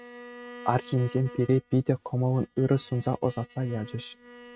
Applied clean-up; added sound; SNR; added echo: neural mask model RNNoise.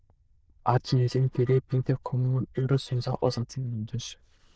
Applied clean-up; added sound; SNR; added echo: neural diffusion model UNIVERSE++.